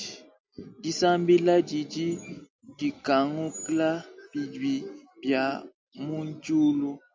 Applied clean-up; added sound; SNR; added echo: none; none; none; none.